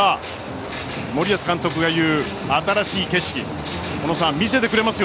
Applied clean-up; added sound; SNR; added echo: none; none; none; none.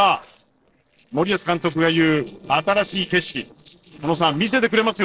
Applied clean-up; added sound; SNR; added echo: neural separator model SepFormer DNS4.